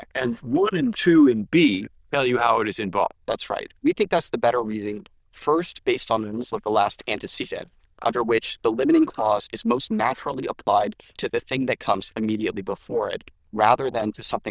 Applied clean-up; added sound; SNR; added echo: neural diffusion model UNIVERSE++.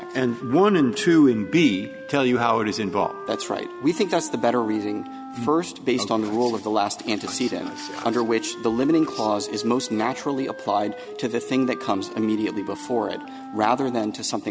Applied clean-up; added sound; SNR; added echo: none; Wind instrument, woodwind instrument; 14 dB; none.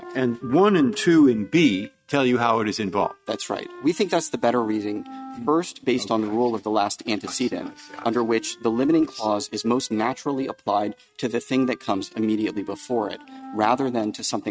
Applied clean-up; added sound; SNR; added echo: neural mask model RNNoise.